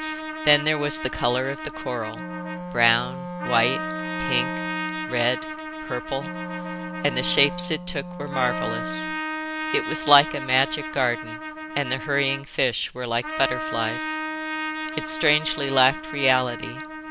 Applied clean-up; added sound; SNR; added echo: none; Trumpet + Wind instrument, woodwind instrument; 6 dB; none.